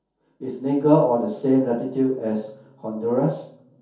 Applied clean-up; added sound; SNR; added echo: none; none; none; reverberation time 0.6 s.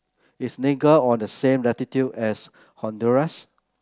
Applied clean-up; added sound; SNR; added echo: none; none; none; none.